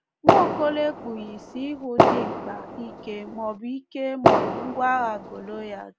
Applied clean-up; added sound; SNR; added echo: none; Fireworks; -4 dB; none.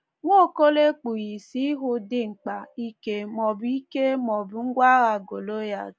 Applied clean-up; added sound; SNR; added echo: none; none; none; none.